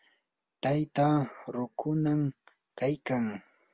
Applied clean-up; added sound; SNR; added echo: none; none; none; none.